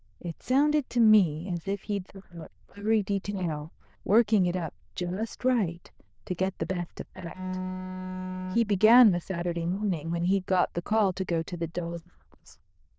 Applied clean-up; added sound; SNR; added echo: neural diffusion model UNIVERSE++.